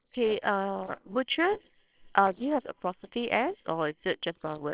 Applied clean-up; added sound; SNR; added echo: neural separator model SepFormer WHAMR!.